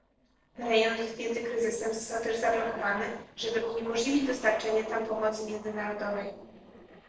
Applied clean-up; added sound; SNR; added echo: neural separator model SepFormer DNS4.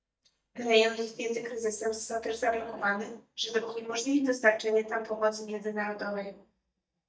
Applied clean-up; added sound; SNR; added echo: neural mask model DeepFilterNet 3.